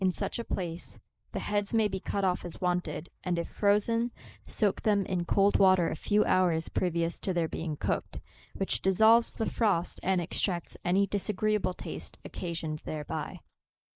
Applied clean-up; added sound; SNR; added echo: neural mask model Resemble Enhance denoiser.